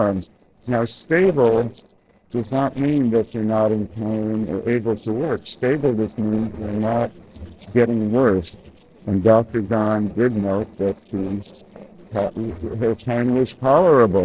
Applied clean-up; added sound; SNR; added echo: neural separator model SepFormer DNS4.